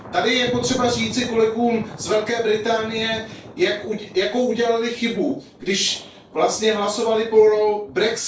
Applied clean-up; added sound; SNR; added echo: none; Thunder; 17 dB; reverberation time 0.3 s.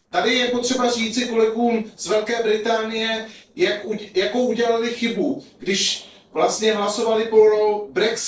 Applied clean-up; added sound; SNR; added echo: neural separator model SepFormer DNS4.